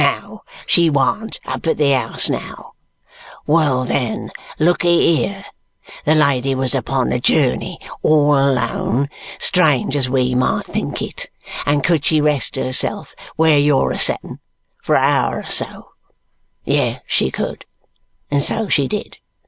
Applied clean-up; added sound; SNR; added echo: none; none; none; none.